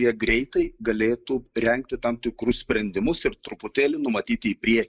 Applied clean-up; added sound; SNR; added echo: neural mask model Resemble Enhance denoiser.